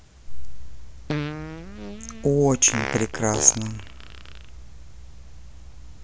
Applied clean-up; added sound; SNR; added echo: none; Fart; 9 dB; none.